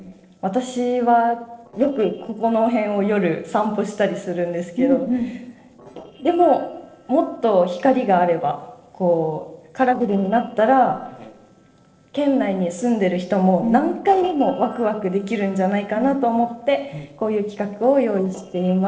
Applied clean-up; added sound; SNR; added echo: neural separator model SepFormer DNS4.